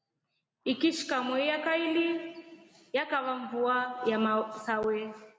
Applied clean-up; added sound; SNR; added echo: none; none; none; none.